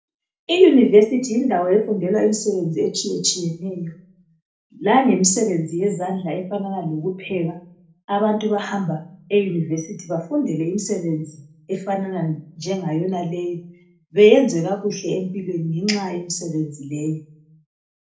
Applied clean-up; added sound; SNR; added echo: none; none; none; reverberation time 0.3 s.